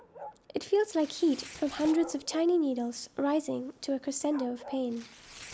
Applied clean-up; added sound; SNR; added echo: none; Bark + Tearing; 18 dB; none.